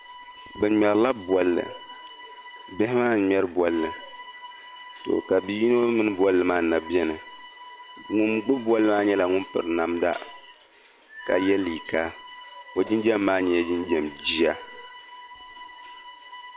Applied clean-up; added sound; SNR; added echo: none; Bowed string instrument; 18 dB; none.